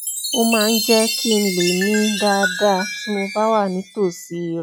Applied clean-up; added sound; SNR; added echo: classical method log-MMSE.